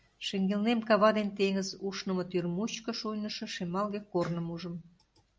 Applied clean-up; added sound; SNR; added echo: none; none; none; none.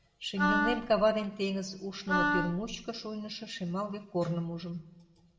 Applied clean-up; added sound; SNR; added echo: none; Wind instrument, woodwind instrument; -1 dB; reverberation time 1.4 s.